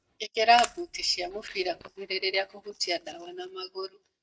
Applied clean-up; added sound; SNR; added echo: neural mask model DeepFilterNet 3.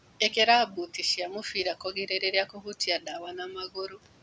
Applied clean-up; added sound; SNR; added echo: none; none; none; none.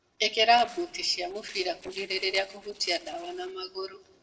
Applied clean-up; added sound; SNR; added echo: neural separator model SepFormer DNS4.